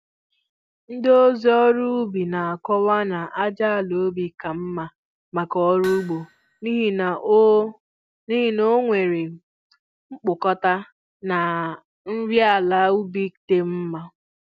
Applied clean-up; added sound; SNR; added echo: none; Hammer; 20 dB; none.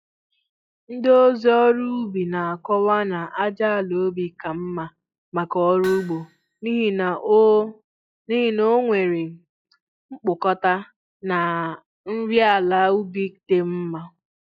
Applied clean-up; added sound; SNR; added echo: classical method log-MMSE.